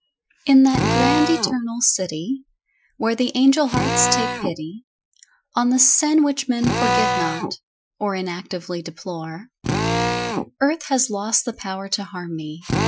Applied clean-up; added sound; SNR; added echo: classical method Wiener filter.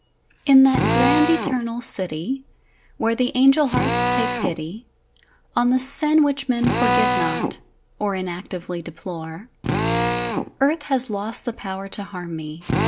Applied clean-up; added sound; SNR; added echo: none; Drill; 4 dB; none.